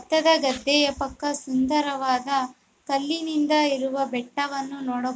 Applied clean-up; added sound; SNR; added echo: none; none; none; none.